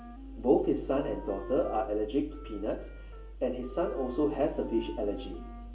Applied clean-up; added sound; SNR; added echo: none; Wind instrument, woodwind instrument; 16 dB; reverberation time 0.2 s.